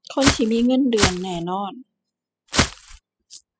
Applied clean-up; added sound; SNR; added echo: classical method spectral subtraction.